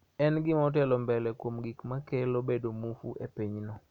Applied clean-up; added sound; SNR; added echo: none; none; none; none.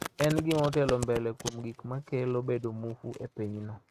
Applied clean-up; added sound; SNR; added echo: neural mask model RNNoise.